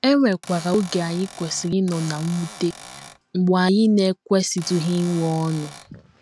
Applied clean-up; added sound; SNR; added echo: none; Cupboard open or close / Door; 18 dB; none.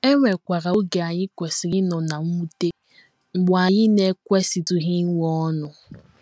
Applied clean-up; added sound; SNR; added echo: none; none; none; none.